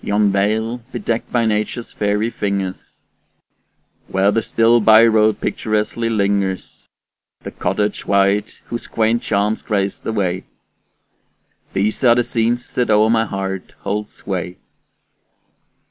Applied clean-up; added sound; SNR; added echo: none; none; none; none.